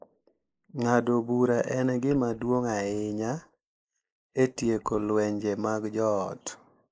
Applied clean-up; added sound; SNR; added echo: neural mask model Resemble Enhance denoiser.